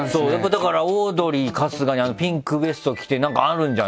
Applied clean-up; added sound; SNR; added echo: none; none; none; none.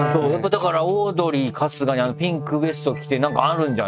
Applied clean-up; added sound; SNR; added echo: neural mask model RNNoise.